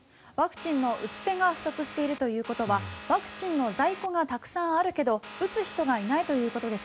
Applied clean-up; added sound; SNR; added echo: none; Vehicle; 14 dB; none.